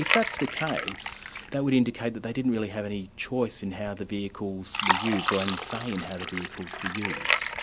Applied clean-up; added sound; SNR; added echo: none; Fill (with liquid); 2 dB; none.